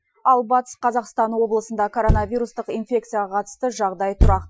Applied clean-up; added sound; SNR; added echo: classical method Wiener filter.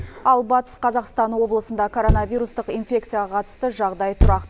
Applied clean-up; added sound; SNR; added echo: none; Thump, thud; 3 dB; none.